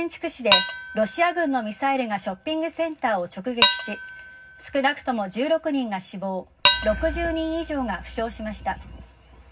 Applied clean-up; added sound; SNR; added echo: none; Dishes, pots, and pans; 2 dB; reverberation time 0.4 s.